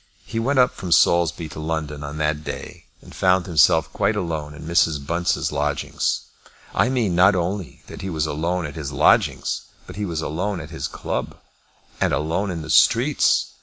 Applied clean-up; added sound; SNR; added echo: none; none; none; none.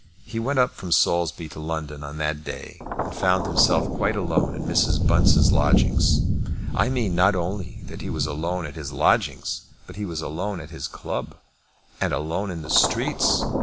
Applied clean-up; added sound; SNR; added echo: none; Thunder; 0 dB; none.